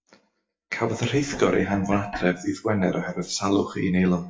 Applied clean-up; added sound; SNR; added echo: classical method WPE with log-MMSE.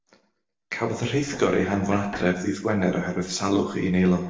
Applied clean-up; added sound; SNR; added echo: neural separator model SepFormer DNS4.